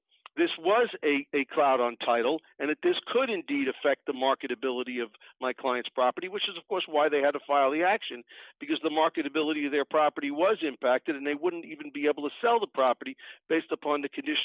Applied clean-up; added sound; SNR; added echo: none; none; none; none.